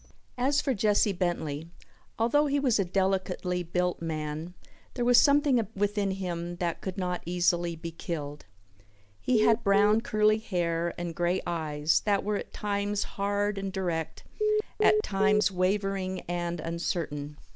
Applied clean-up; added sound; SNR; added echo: none; Telephone; 0 dB; none.